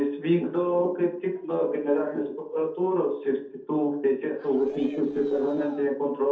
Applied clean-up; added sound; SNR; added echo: neural separator model SepFormer DNS4.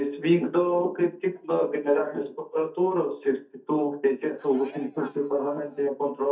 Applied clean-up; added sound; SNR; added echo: neural mask model DeepFilterNet 3.